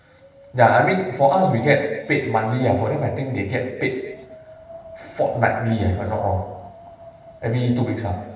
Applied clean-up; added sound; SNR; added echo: none; Wind; 20 dB; reverberation time 1.0 s.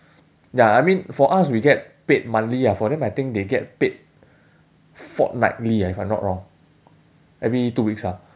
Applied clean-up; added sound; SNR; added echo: none; none; none; none.